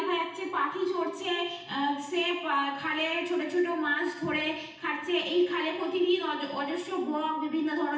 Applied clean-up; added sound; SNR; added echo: none; none; none; reverberation time 0.9 s.